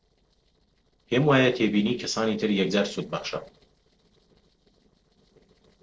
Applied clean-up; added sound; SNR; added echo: neural separator model SepFormer DNS4.